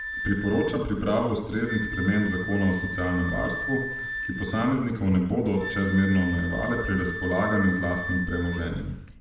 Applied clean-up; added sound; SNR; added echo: none; Wind instrument, woodwind instrument; 9 dB; reverberation time 0.8 s.